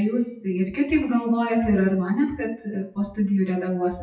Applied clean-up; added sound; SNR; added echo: classical method WPE with log-MMSE.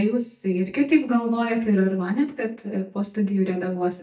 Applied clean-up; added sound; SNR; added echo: neural mask model DeepFilterNet 3.